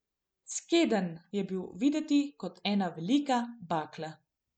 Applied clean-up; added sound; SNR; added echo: none; none; none; none.